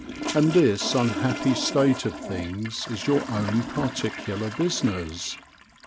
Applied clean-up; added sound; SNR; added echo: none; Toilet flush; 9 dB; none.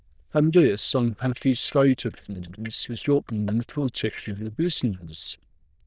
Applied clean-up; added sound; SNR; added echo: neural diffusion model UNIVERSE++.